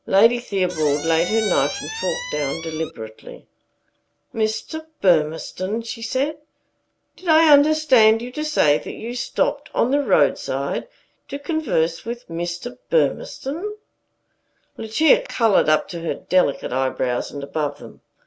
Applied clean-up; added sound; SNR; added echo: none; Squeak; 8 dB; none.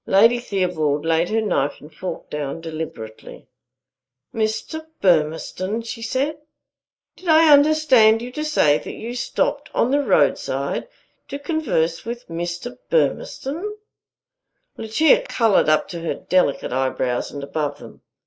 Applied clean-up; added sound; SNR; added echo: neural mask model Resemble Enhance denoiser.